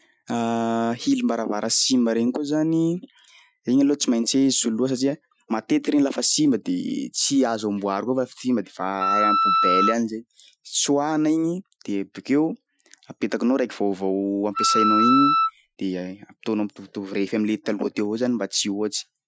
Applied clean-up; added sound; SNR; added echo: classical method Wiener filter.